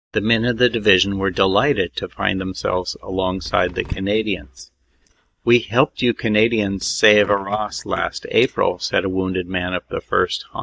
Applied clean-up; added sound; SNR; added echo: neural mask model DeepFilterNet 3.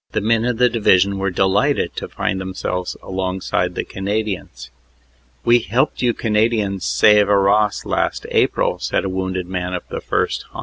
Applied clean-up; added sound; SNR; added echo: none; none; none; none.